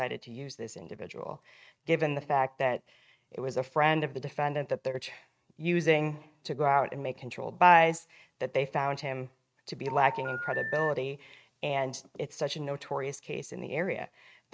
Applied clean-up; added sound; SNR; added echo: neural mask model RNNoise.